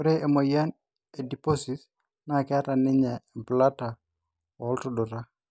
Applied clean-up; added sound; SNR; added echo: none; none; none; none.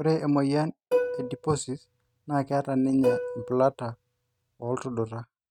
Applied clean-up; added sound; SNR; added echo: neural mask model RNNoise.